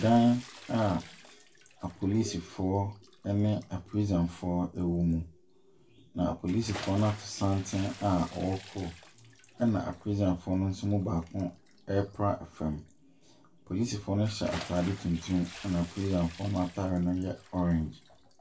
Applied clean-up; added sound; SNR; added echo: none; Bathtub (filling or washing) / Splash, splatter; 19 dB; reverberation time 0.2 s.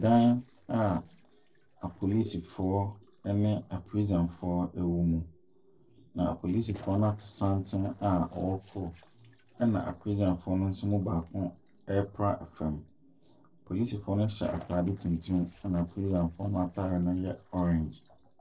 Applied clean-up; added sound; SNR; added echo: neural separator model SepFormer DNS4.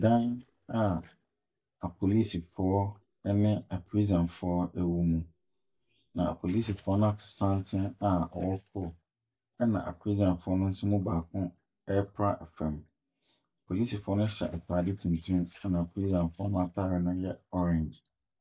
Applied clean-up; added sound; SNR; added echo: neural mask model DeepFilterNet 3.